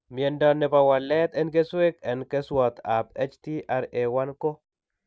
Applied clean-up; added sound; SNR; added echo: none; none; none; none.